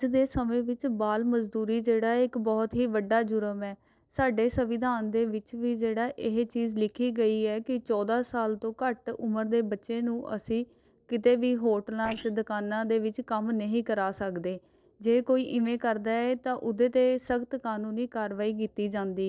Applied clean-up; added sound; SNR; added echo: neural separator model SepFormer DNS4.